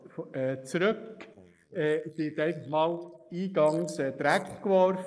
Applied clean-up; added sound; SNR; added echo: neural mask model Resemble Enhance denoiser.